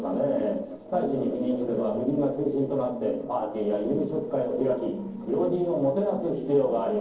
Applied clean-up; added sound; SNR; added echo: neural separator model SepFormer DNS4.